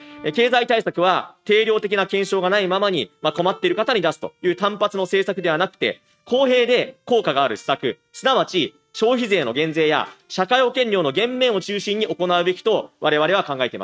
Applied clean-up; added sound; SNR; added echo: neural mask model RNNoise.